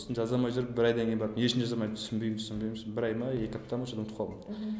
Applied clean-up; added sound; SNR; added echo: none; none; none; none.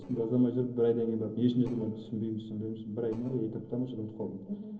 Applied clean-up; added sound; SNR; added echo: neural separator model SepFormer DNS4.